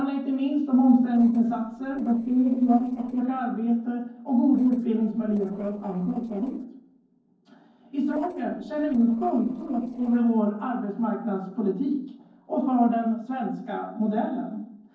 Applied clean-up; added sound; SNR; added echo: neural separator model SepFormer DNS4.